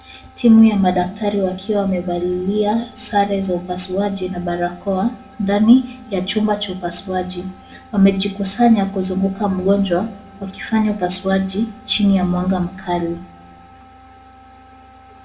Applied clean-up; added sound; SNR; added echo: none; none; none; reverberation time 0.8 s.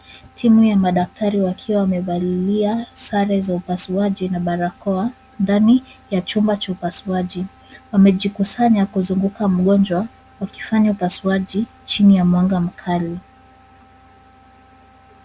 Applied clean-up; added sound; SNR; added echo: none; none; none; none.